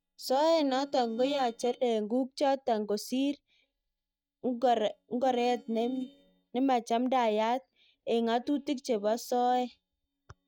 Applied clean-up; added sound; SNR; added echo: neural mask model DeepFilterNet 3.